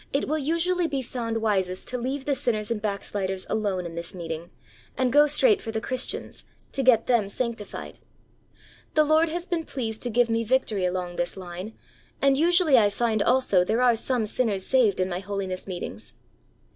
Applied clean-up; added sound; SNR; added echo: none; none; none; none.